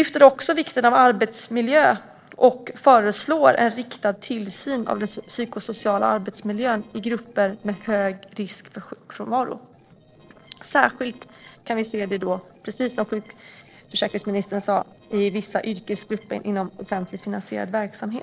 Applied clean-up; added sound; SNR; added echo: neural separator model SepFormer DNS4.